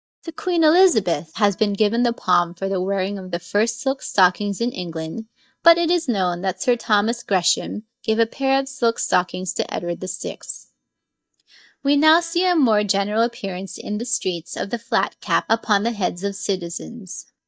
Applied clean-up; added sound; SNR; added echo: neural mask model DeepFilterNet 3.